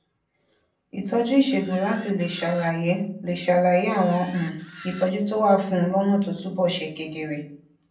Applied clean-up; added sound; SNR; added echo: neural separator model SepFormer DNS4.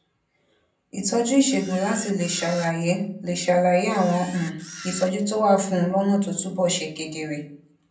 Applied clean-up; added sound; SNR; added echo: none; Camera; 17 dB; reverberation time 0.6 s.